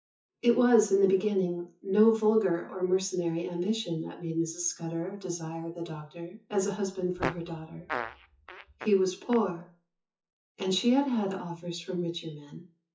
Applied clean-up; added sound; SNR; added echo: classical method WPE with log-MMSE.